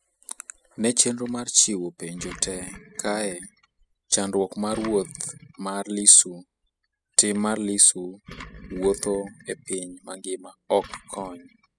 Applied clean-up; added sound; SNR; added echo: classical method spectral subtraction.